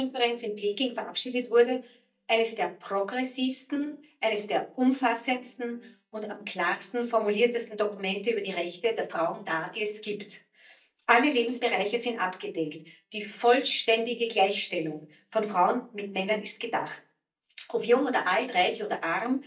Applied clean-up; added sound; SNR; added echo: neural mask model DeepFilterNet 3.